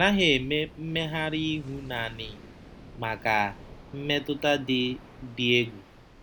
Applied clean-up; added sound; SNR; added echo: none; Waves, surf; 18 dB; none.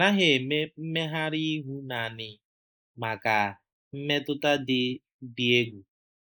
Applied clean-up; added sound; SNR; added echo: neural mask model Resemble Enhance denoiser.